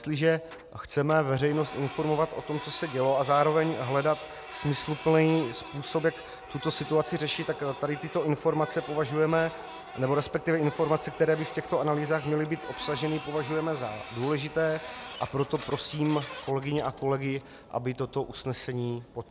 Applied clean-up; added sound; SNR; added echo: none; Printer; 14 dB; none.